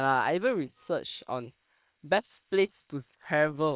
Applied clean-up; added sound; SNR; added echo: neural separator model SepFormer WHAM!.